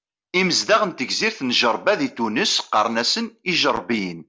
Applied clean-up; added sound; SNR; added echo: none; none; none; none.